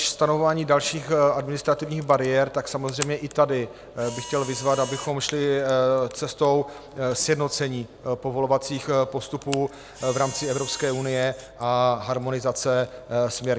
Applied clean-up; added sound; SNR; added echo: none; Camera; 18 dB; none.